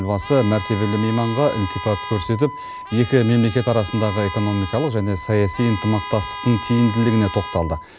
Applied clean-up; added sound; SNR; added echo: none; Wind instrument, woodwind instrument + Trumpet; 12 dB; none.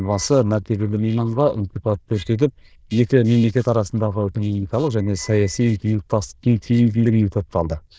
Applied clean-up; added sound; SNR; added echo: neural diffusion model UNIVERSE++.